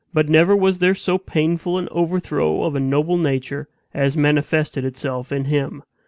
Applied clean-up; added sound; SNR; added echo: none; none; none; none.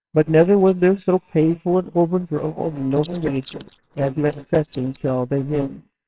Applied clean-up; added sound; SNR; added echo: neural separator model SepFormer WHAMR!.